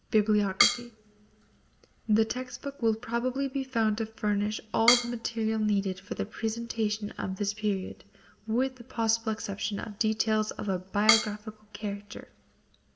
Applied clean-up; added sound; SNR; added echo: none; Drum kit; 3 dB; reverberation time 0.7 s.